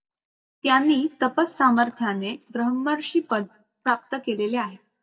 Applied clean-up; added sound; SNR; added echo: neural mask model DeepFilterNet 3.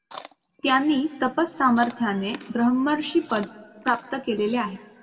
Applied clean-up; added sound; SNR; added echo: none; Chewing, mastication; 20 dB; reverberation time 0.9 s.